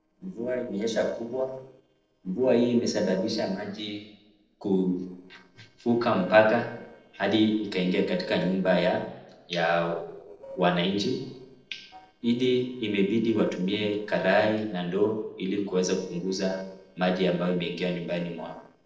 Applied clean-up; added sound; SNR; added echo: neural separator model SepFormer DNS4.